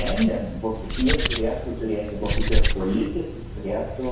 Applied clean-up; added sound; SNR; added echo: none; Hands; -1 dB; reverberation time 0.7 s.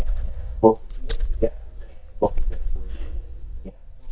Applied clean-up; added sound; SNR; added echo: neural mask model DeepFilterNet 3.